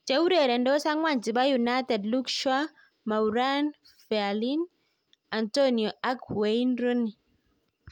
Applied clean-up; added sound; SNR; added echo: none; none; none; none.